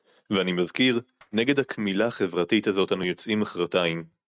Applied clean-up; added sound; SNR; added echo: neural mask model RNNoise.